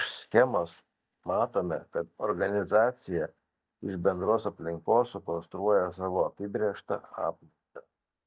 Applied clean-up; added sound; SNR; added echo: neural mask model DeepFilterNet 3.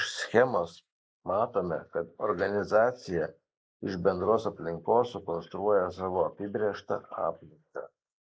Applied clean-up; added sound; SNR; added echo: neural mask model Resemble Enhance denoiser.